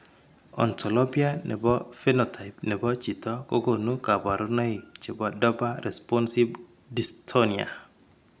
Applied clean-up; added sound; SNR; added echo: none; none; none; none.